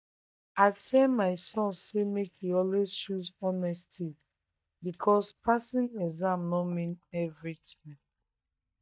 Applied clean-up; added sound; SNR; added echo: neural mask model DeepFilterNet 3.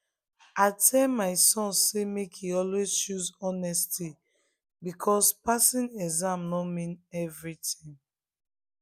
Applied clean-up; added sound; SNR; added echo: none; none; none; none.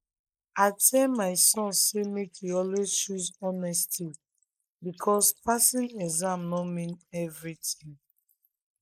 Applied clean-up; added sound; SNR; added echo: neural mask model Resemble Enhance denoiser.